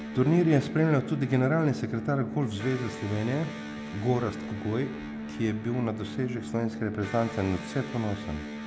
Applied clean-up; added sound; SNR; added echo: none; Electric guitar; 9 dB; none.